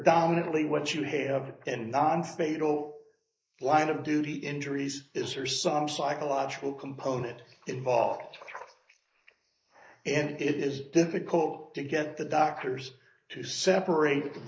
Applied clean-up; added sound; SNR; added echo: neural mask model Resemble Enhance denoiser.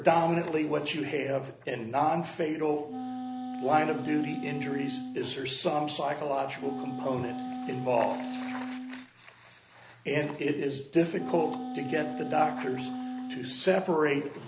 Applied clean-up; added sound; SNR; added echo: none; Wind instrument, woodwind instrument; 7 dB; none.